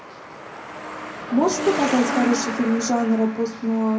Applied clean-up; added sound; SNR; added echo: none; Truck; 7 dB; reverberation time 0.4 s.